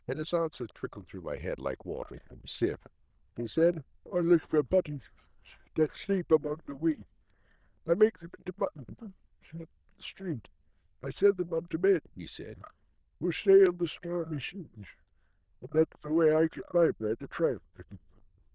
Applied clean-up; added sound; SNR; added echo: neural diffusion model UNIVERSE++.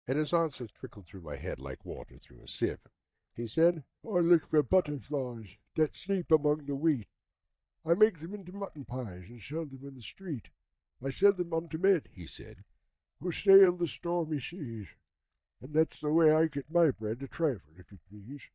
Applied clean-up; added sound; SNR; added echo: neural mask model DeepFilterNet 3.